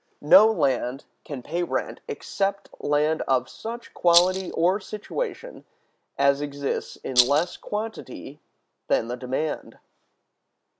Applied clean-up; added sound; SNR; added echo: none; Rattle; 0 dB; none.